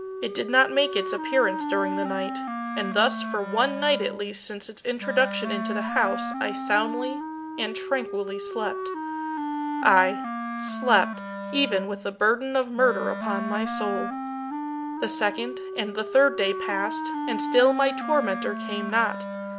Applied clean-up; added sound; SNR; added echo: none; Wind instrument, woodwind instrument; 6 dB; none.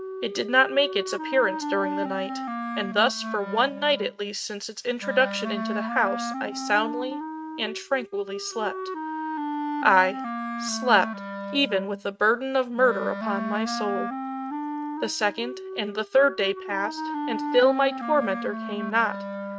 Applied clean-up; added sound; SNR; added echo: neural mask model RNNoise.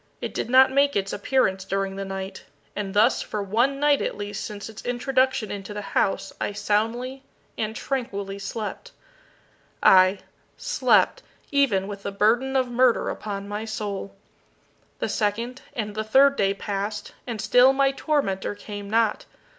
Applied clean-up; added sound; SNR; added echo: none; none; none; none.